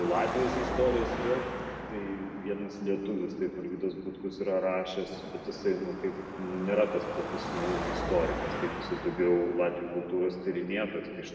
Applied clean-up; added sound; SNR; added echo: none; Car passing by / Traffic noise, roadway noise / Engine; 7 dB; reverberation time 2.4 s.